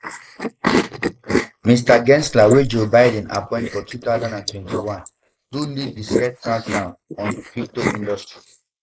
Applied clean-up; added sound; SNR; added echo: neural mask model Resemble Enhance denoiser.